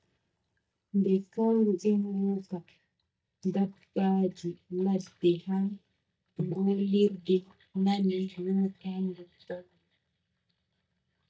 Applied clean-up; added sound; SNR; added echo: neural mask model DeepFilterNet 3.